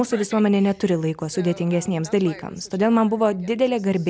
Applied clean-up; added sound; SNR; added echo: none; none; none; none.